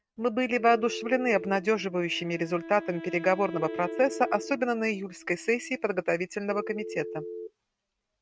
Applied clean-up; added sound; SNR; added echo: neural mask model RNNoise.